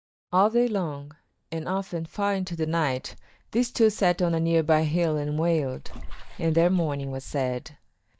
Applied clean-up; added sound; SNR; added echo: neural mask model DeepFilterNet 3.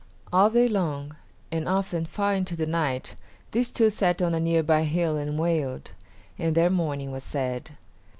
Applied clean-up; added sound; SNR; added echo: none; none; none; none.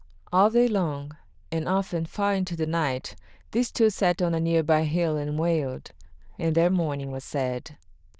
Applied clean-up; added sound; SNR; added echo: neural diffusion model UNIVERSE++.